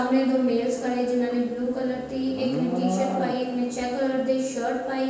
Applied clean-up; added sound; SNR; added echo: none; Livestock, farm animals, working animals; 9 dB; reverberation time 1.2 s.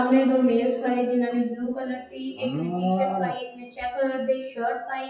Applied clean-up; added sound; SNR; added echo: classical method WPE with log-MMSE.